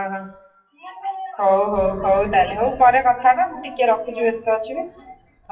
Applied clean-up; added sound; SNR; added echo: classical method WPE with log-MMSE.